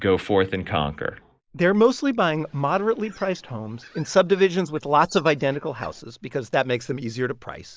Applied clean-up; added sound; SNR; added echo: neural mask model Resemble Enhance denoiser.